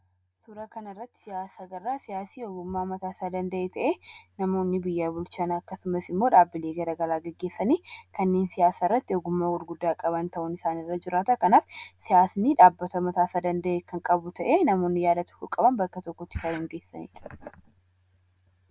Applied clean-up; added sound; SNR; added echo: none; none; none; none.